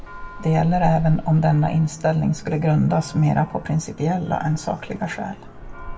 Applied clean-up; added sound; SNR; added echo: none; Church bell; 13 dB; reverberation time 1.0 s.